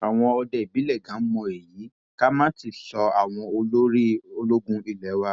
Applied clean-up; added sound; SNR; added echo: none; none; none; none.